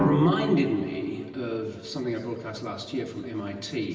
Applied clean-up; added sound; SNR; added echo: none; Drum; 5 dB; reverberation time 2.3 s.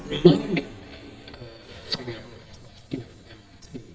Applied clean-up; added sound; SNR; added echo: neural mask model DeepFilterNet 3.